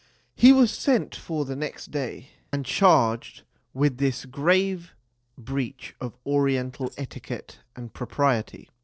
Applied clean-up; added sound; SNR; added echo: neural separator model SepFormer DNS4.